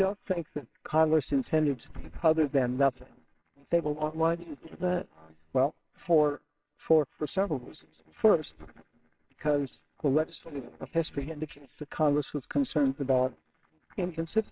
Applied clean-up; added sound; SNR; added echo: neural separator model SepFormer WHAMR!.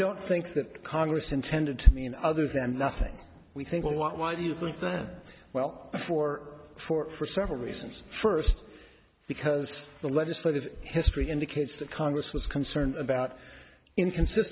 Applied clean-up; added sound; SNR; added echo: none; none; none; none.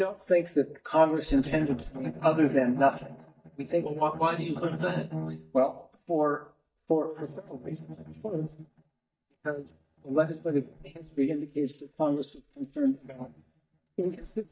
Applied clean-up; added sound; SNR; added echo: neural mask model DeepFilterNet 3.